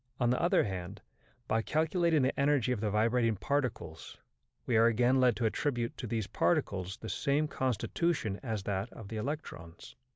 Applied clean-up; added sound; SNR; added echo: none; none; none; none.